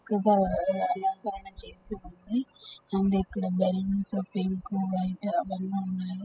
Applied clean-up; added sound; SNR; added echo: classical method spectral subtraction.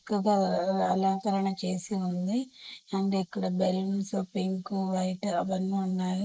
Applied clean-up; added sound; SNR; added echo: neural mask model Resemble Enhance denoiser.